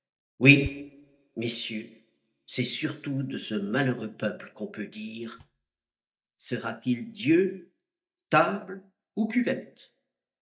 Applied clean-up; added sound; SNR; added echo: neural mask model DeepFilterNet 3.